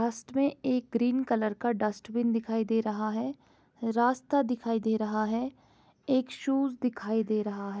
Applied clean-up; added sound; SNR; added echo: none; none; none; none.